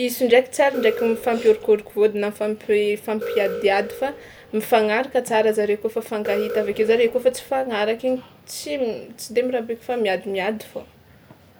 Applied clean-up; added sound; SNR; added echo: none; Alarm; 12 dB; none.